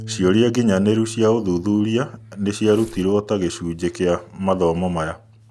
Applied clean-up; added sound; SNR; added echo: none; Tearing + Bass guitar; 19 dB; none.